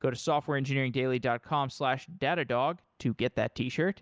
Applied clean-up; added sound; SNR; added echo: none; none; none; none.